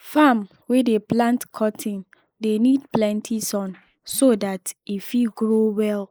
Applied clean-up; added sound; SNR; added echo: neural mask model Resemble Enhance denoiser.